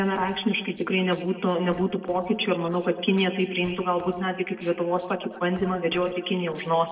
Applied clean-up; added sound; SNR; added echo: neural separator model SepFormer DNS4.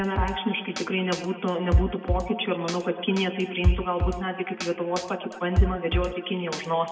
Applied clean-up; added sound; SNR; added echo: none; Drum kit; 1 dB; reverberation time 1.9 s.